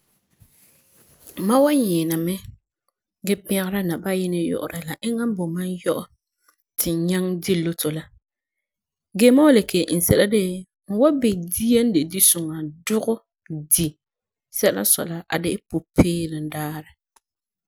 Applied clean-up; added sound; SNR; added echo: none; none; none; none.